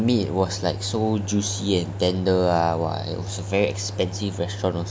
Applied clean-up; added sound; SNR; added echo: none; none; none; none.